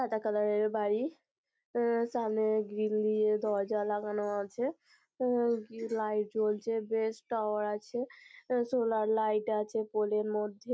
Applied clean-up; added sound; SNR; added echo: none; none; none; none.